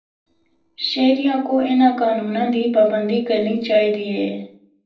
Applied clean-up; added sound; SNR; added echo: neural separator model SepFormer DNS4.